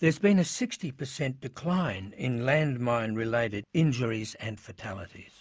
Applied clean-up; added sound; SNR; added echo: none; none; none; none.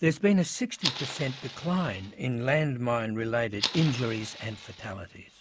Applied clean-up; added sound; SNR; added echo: none; Fire; 9 dB; none.